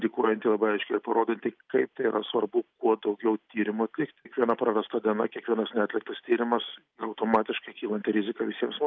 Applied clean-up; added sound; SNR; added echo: none; none; none; none.